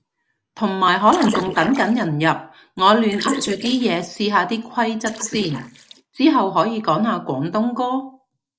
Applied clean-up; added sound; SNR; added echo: neural mask model Resemble Enhance denoiser.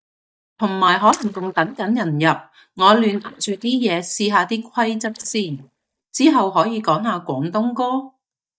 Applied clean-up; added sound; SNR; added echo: neural mask model DeepFilterNet 3.